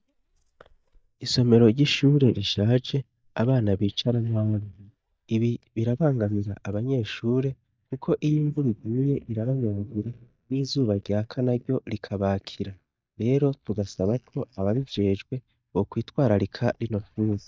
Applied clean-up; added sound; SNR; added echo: neural mask model DeepFilterNet 3.